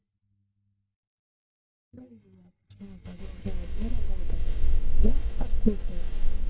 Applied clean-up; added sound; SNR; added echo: neural mask model DeepFilterNet 3.